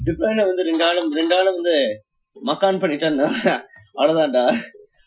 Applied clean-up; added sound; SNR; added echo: classical method Wiener filter.